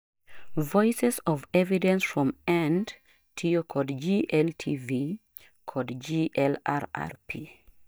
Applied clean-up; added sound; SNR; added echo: neural mask model DeepFilterNet 3.